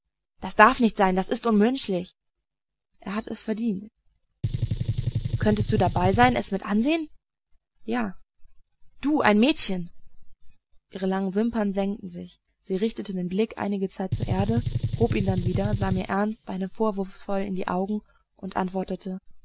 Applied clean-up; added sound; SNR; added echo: none; Gunshot, gunfire; 2 dB; none.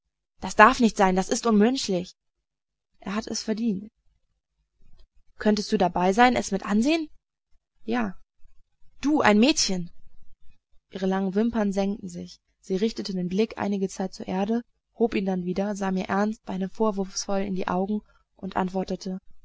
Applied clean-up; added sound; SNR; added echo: none; none; none; none.